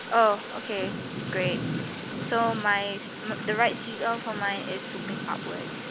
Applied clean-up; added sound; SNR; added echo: none; Thunder / Rain; 6 dB; none.